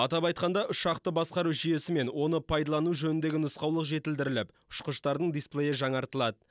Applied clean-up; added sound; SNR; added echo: none; none; none; none.